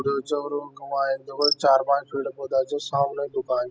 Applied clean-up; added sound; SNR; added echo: classical method spectral subtraction.